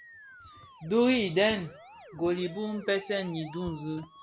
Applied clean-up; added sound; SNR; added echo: none; Musical instrument; 19 dB; none.